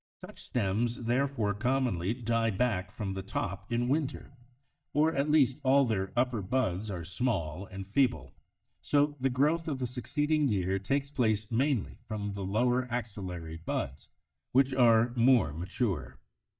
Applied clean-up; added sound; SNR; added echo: neural mask model DeepFilterNet 3.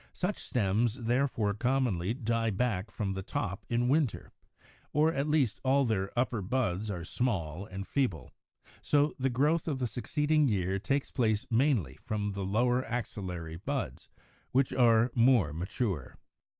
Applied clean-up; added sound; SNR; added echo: none; none; none; none.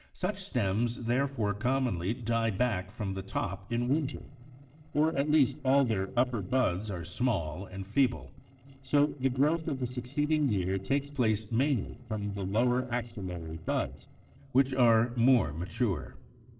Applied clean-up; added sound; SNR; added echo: neural separator model SepFormer DNS4.